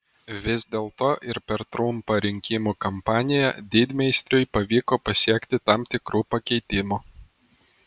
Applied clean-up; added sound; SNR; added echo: none; none; none; none.